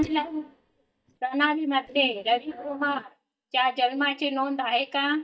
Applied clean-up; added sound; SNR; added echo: neural mask model DeepFilterNet 3.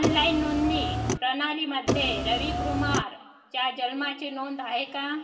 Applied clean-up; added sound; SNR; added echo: none; Car; -1 dB; reverberation time 2.3 s.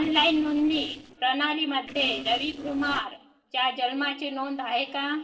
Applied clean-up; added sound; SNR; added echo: neural separator model SepFormer DNS4.